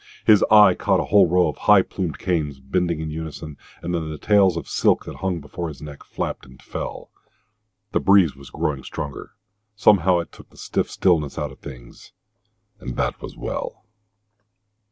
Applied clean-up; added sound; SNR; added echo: none; none; none; none.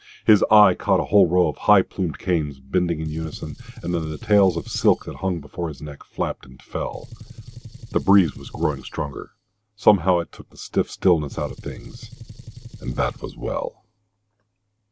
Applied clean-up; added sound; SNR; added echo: none; Gunshot, gunfire; 16 dB; none.